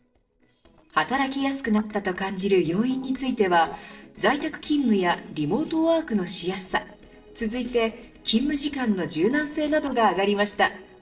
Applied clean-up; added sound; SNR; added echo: neural separator model SepFormer DNS4.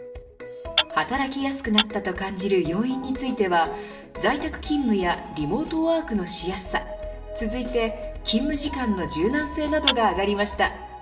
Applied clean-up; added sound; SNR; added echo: none; Tap / Glass; 3 dB; reverberation time 0.6 s.